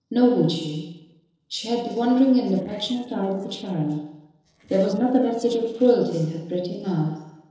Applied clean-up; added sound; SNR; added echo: neural separator model SepFormer DNS4.